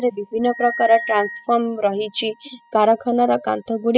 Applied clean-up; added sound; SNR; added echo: classical method spectral subtraction.